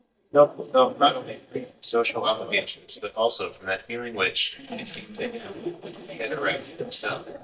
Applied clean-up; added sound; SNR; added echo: neural mask model DeepFilterNet 3.